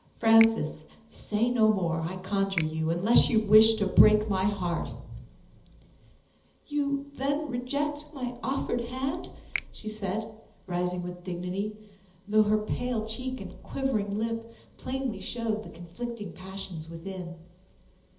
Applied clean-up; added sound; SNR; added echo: none; Finger snapping; 13 dB; reverberation time 1.2 s.